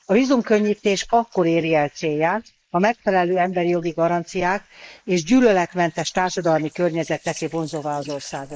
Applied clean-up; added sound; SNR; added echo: neural mask model Resemble Enhance denoiser.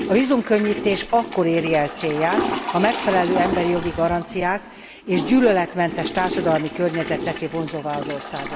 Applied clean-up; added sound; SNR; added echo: none; Toilet flush / Water; 7 dB; none.